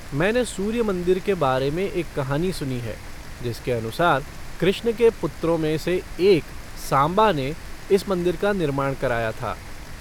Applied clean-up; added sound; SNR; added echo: none; Rain; 12 dB; none.